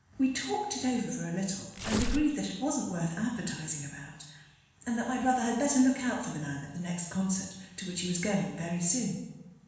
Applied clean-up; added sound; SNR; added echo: none; Tearing; 3 dB; reverberation time 1.1 s.